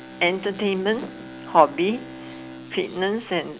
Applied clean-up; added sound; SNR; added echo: none; Bowed string instrument; 16 dB; none.